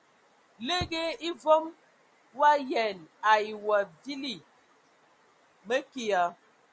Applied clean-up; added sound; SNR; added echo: none; Thump, thud; 13 dB; none.